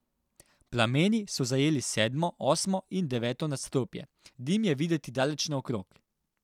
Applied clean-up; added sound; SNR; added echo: none; none; none; none.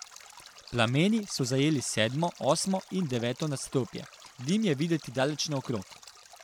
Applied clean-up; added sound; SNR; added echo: none; Stream; 20 dB; none.